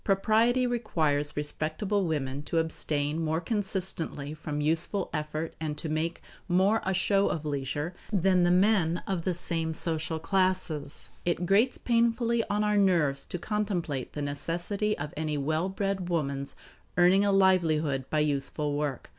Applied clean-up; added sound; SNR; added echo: none; none; none; none.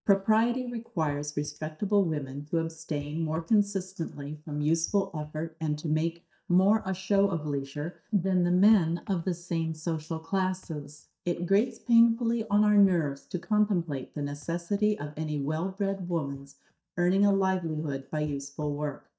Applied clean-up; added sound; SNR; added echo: neural mask model DeepFilterNet 3.